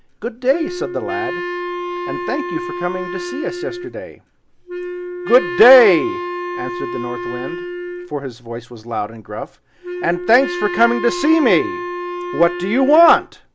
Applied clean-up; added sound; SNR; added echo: none; Wind instrument, woodwind instrument; 7 dB; none.